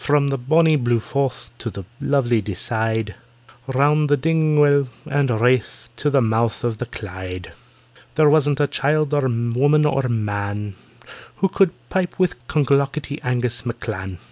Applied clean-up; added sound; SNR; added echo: none; none; none; none.